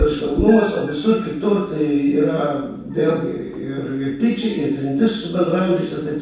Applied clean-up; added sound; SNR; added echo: none; Meow; 14 dB; reverberation time 0.7 s.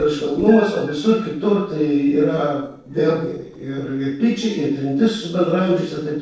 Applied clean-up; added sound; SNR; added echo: neural separator model SepFormer DNS4.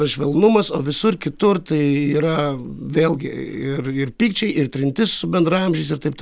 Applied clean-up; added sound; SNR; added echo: none; none; none; none.